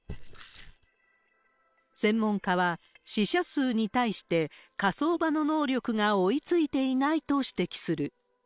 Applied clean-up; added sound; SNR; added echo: neural separator model SepFormer WHAM!.